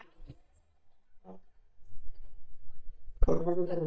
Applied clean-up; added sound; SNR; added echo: neural mask model DeepFilterNet 3.